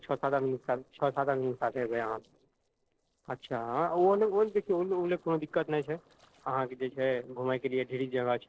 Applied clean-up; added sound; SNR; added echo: neural separator model SepFormer DNS4.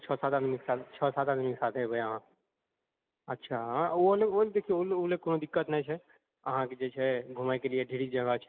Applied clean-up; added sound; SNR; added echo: none; none; none; none.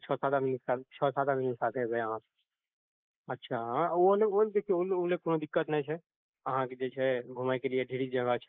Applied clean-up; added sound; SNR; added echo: neural mask model Resemble Enhance denoiser.